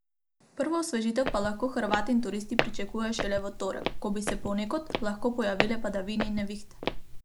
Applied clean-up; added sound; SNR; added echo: none; Walk, footsteps; 2 dB; none.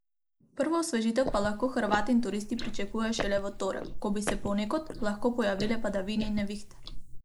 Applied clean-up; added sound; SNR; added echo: neural mask model Resemble Enhance denoiser.